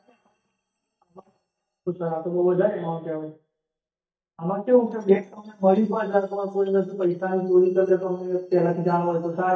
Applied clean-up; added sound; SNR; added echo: neural mask model DeepFilterNet 3.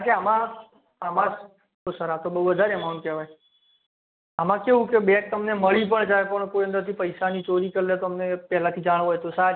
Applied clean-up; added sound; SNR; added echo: none; none; none; none.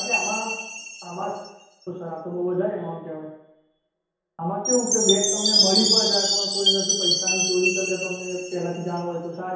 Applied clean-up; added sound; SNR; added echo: none; Chime; -2 dB; reverberation time 1.0 s.